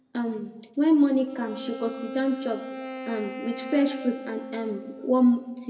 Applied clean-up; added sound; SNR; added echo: none; Wind instrument, woodwind instrument; 12 dB; reverberation time 0.9 s.